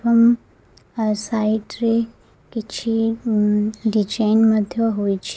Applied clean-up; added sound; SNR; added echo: none; none; none; none.